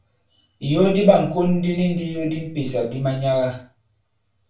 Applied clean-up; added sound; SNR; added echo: none; none; none; reverberation time 0.3 s.